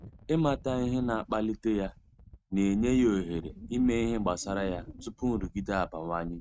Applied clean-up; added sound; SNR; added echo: neural mask model RNNoise.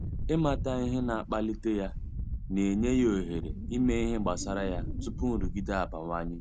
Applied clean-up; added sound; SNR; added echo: none; Wind; 5 dB; none.